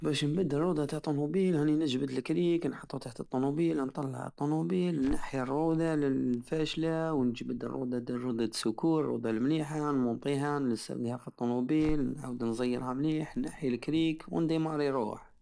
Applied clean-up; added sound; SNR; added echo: none; Crackle; 16 dB; none.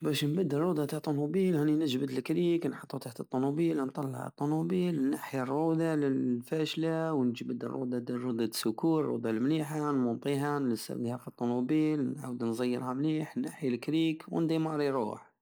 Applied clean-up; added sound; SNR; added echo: none; none; none; none.